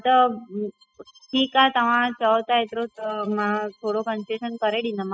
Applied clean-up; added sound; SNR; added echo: classical method spectral subtraction.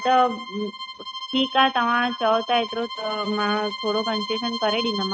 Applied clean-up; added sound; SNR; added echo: none; Bowed string instrument; 9 dB; none.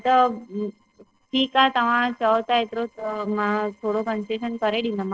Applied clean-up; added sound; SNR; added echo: neural separator model SepFormer DNS4.